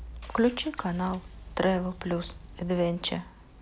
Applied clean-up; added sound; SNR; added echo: none; Engine; 20 dB; none.